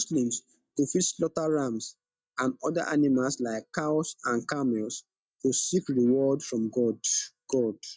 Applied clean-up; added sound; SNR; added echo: neural mask model DeepFilterNet 3.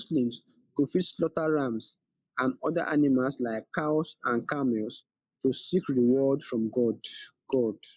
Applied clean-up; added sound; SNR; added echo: neural mask model Resemble Enhance denoiser.